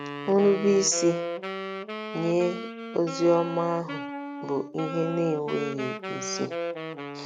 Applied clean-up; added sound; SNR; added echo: none; Wind instrument, woodwind instrument; 7 dB; none.